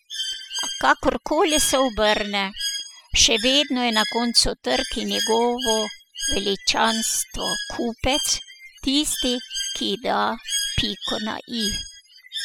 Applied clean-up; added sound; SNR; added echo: classical method spectral subtraction.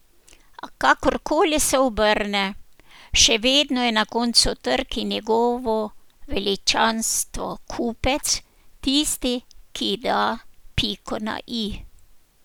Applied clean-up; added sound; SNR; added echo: none; none; none; none.